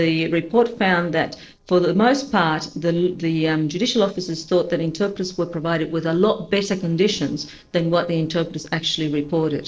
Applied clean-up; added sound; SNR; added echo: neural separator model SepFormer DNS4.